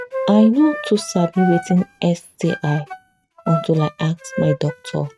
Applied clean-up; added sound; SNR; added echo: neural mask model RNNoise.